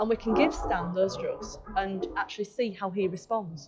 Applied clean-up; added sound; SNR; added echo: classical method log-MMSE.